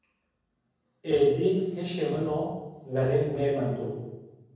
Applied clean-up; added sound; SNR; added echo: none; none; none; reverberation time 1.1 s.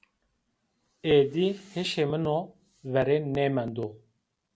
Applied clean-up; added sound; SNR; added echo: none; none; none; none.